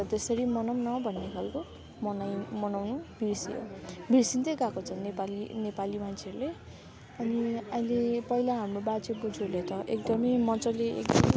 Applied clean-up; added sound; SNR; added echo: none; none; none; none.